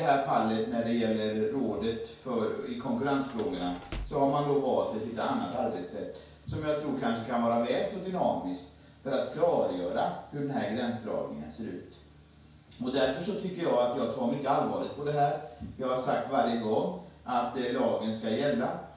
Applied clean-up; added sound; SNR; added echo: none; Sliding door / Slam; 15 dB; reverberation time 0.5 s.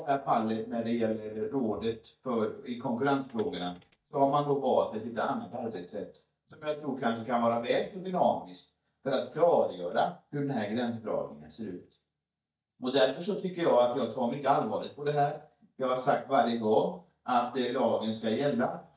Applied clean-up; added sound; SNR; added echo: neural mask model DeepFilterNet 3.